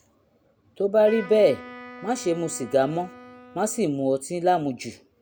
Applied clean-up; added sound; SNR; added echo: none; Wind instrument, woodwind instrument; 18 dB; none.